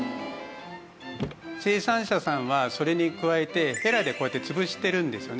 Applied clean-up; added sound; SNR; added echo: none; Car; 16 dB; none.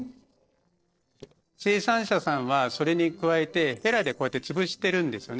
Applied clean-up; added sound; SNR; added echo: neural separator model SepFormer DNS4.